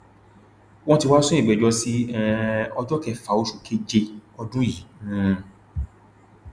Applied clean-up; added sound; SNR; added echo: none; none; none; none.